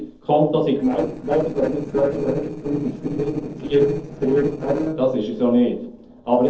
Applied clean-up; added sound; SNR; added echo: neural separator model SepFormer DNS4.